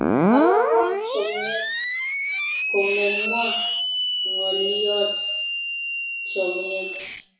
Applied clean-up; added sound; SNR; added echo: classical method WPE with log-MMSE.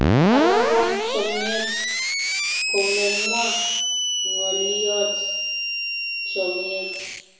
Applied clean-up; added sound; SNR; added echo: none; Screech; -4 dB; reverberation time 1.0 s.